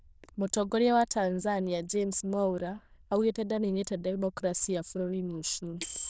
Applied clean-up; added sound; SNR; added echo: neural diffusion model UNIVERSE++.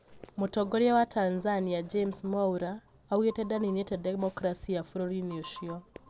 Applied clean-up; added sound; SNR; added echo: none; none; none; none.